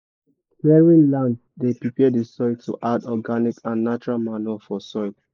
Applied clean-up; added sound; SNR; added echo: neural mask model Resemble Enhance denoiser.